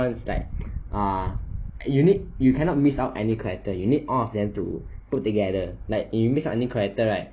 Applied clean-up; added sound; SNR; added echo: none; none; none; none.